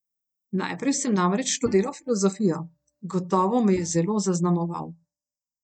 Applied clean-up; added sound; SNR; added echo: neural mask model DeepFilterNet 3.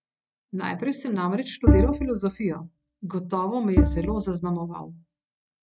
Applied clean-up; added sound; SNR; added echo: neural mask model RNNoise.